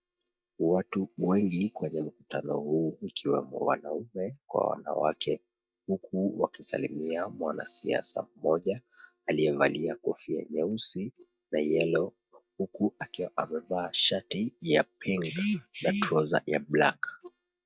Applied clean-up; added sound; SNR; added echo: neural mask model DeepFilterNet 3.